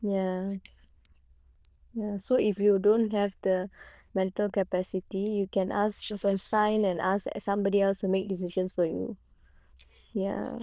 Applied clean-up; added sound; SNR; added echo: neural diffusion model UNIVERSE++.